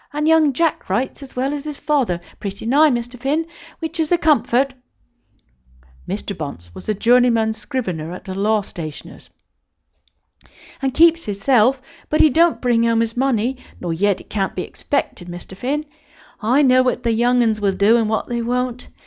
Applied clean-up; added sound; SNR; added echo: none; none; none; none.